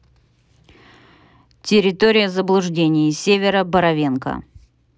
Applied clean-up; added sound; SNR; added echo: none; none; none; none.